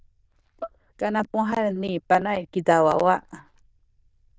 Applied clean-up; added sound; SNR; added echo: neural diffusion model UNIVERSE++.